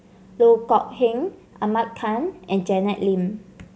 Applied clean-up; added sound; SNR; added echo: none; none; none; none.